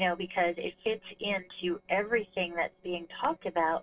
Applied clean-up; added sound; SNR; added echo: neural separator model SepFormer DNS4.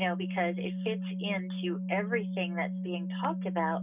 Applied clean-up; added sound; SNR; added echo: none; Organ; 0 dB; reverberation time 0.2 s.